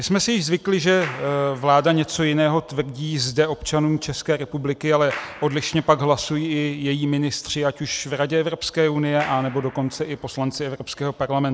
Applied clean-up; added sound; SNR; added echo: none; Clapping; 20 dB; none.